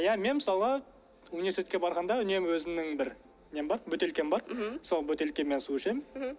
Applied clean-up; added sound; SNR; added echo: none; none; none; none.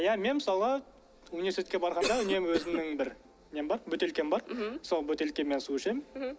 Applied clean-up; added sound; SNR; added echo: none; Cough; 7 dB; none.